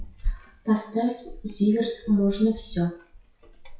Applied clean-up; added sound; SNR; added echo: classical method WPE with log-MMSE.